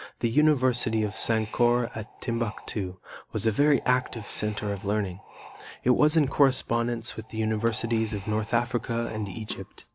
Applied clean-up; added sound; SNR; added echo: none; Drum / Drum kit + Wind; 19 dB; none.